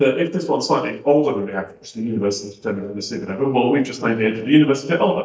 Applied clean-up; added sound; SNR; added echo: neural mask model DeepFilterNet 3.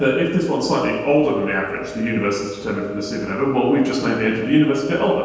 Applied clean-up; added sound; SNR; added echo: none; Telephone; 19 dB; reverberation time 1.2 s.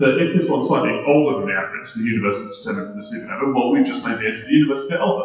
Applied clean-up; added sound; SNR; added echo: classical method WPE with log-MMSE.